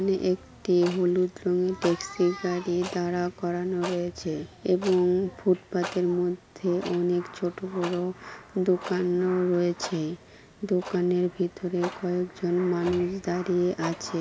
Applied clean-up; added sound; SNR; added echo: none; Clock; 17 dB; none.